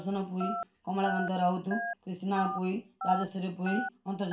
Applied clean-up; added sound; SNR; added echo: none; Telephone; 7 dB; reverberation time 0.3 s.